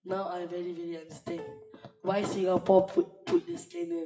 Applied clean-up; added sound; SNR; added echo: classical method WPE with log-MMSE.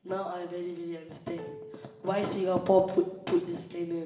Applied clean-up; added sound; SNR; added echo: none; Plucked string instrument; 19 dB; reverberation time 1.1 s.